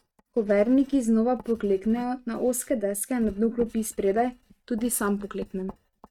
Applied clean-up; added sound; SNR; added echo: neural mask model RNNoise.